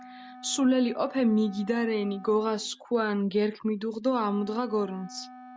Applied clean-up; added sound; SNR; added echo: none; Wind instrument, woodwind instrument; 20 dB; none.